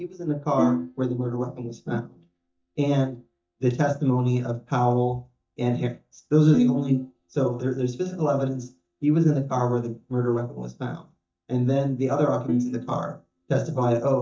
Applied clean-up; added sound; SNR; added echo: neural mask model DeepFilterNet 3.